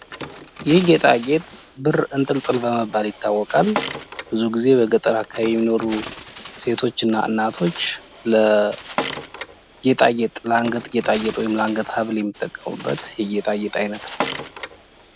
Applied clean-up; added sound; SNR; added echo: none; Bird; 13 dB; none.